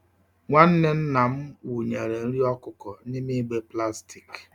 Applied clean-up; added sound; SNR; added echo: none; none; none; none.